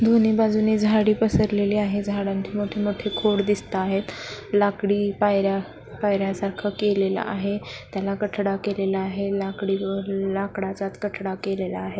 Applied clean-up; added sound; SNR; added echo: none; none; none; none.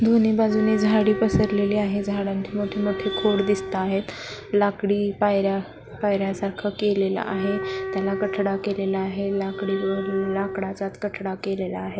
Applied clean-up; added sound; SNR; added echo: none; Wind instrument, woodwind instrument; 8 dB; none.